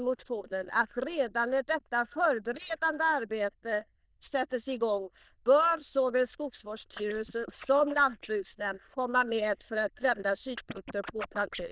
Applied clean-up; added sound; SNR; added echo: neural diffusion model UNIVERSE++.